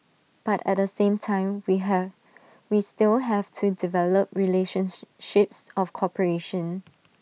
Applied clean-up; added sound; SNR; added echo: none; none; none; none.